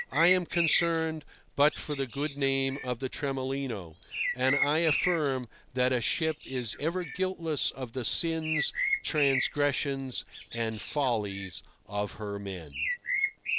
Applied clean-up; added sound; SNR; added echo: none; Bird; 5 dB; none.